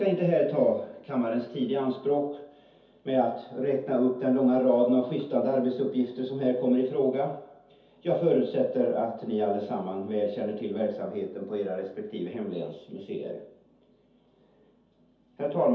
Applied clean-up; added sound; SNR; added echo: none; none; none; reverberation time 0.5 s.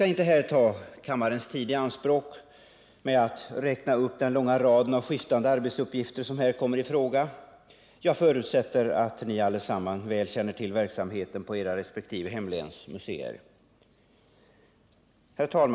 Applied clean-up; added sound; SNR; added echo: none; none; none; none.